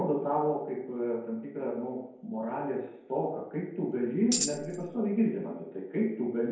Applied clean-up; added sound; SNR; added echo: none; Tambourine; 2 dB; reverberation time 0.9 s.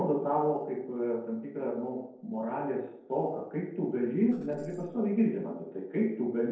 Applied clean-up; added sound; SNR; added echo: neural separator model SepFormer DNS4.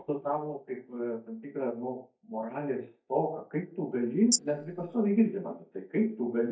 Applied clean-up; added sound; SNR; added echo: neural mask model DeepFilterNet 3.